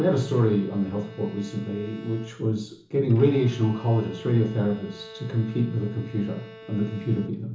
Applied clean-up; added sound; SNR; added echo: none; Bowed string instrument; 20 dB; reverberation time 0.8 s.